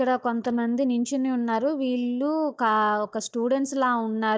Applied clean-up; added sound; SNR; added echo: neural mask model DeepFilterNet 3.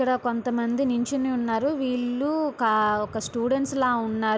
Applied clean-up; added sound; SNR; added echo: none; none; none; none.